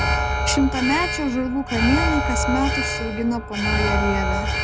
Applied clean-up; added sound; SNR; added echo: none; Alarm; -1 dB; none.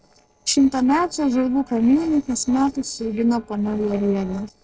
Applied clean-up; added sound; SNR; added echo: neural separator model SepFormer DNS4.